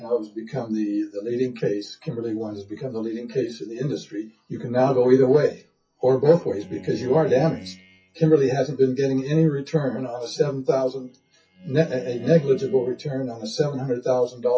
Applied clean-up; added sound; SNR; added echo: classical method WPE with log-MMSE.